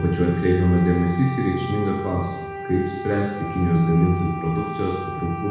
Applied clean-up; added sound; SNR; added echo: none; Wind instrument, woodwind instrument; 10 dB; reverberation time 1.0 s.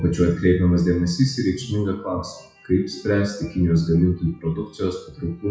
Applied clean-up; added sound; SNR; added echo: classical method WPE with log-MMSE.